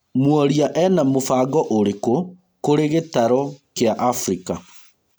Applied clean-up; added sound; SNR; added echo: none; none; none; none.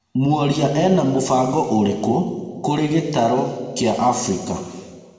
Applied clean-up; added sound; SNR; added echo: none; none; none; reverberation time 1.5 s.